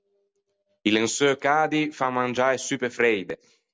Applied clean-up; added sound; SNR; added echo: none; none; none; none.